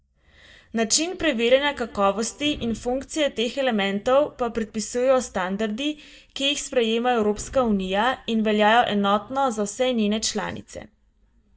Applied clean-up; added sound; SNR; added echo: neural mask model DeepFilterNet 3.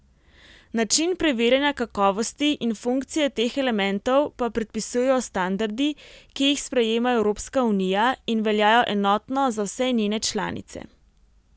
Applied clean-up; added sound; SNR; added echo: none; none; none; none.